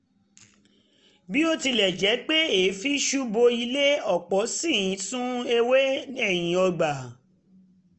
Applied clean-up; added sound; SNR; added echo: none; none; none; none.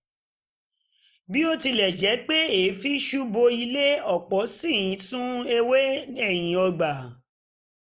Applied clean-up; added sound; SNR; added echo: neural mask model Resemble Enhance denoiser.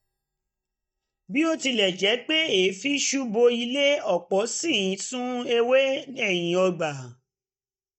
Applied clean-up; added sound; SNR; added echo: neural mask model DeepFilterNet 3.